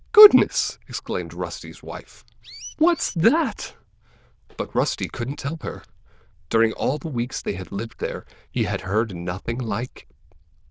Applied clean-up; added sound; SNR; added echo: neural diffusion model UNIVERSE++.